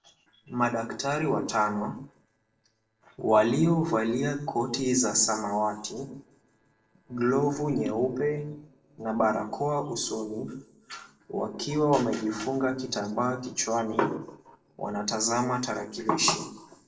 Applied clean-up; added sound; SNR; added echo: neural separator model SepFormer DNS4.